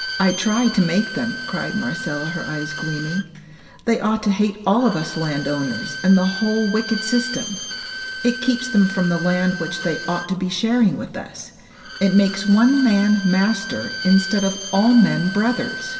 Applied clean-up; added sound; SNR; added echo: none; Bowed string instrument; 10 dB; reverberation time 2.2 s.